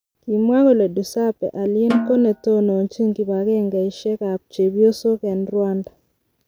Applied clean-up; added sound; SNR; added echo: none; Snare drum; 9 dB; none.